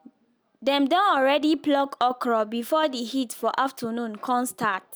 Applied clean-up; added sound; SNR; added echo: none; none; none; none.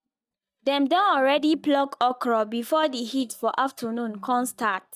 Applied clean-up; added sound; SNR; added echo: neural mask model DeepFilterNet 3.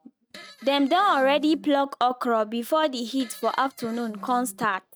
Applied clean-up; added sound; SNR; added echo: neural mask model RNNoise.